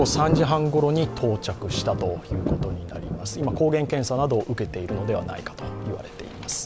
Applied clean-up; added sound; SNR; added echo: none; Thunder; 7 dB; none.